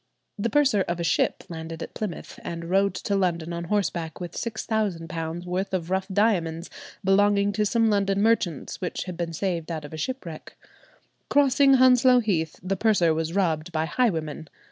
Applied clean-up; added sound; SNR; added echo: none; none; none; none.